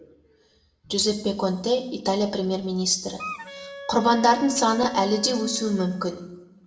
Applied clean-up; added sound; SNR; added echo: none; Wind instrument, woodwind instrument; 14 dB; reverberation time 0.9 s.